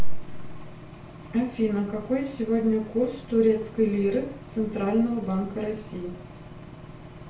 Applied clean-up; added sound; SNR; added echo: none; Engine / Aircraft; 19 dB; reverberation time 0.4 s.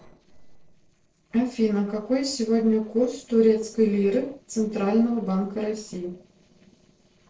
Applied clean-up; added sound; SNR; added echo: neural separator model SepFormer DNS4.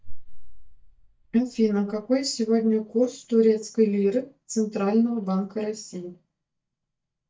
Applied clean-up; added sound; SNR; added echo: neural mask model DeepFilterNet 3.